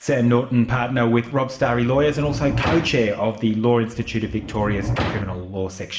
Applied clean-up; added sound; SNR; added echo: none; Sliding door; 8 dB; reverberation time 0.8 s.